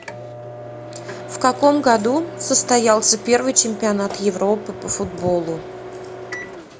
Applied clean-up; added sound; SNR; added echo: none; Microwave oven; 13 dB; none.